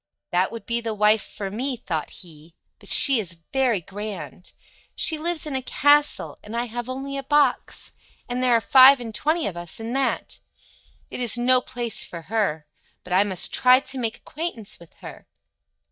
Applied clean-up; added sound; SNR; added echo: neural mask model DeepFilterNet 3.